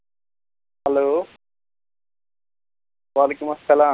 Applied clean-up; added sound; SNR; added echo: none; none; none; none.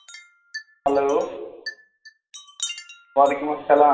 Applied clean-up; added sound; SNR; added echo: classical method WPE with log-MMSE.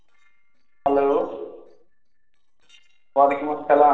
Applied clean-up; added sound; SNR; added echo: neural separator model SepFormer DNS4.